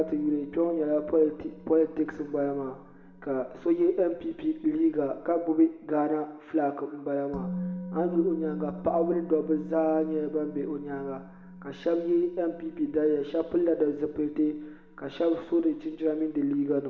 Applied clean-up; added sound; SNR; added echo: none; Musical instrument; 15 dB; reverberation time 1.2 s.